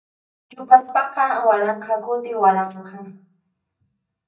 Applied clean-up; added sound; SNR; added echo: neural mask model DeepFilterNet 3.